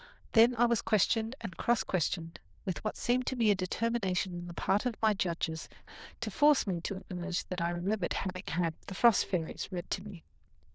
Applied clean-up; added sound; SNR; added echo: neural diffusion model UNIVERSE++.